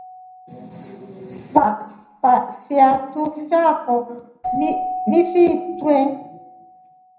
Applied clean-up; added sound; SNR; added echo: none; Keyboard (musical); 12 dB; reverberation time 0.5 s.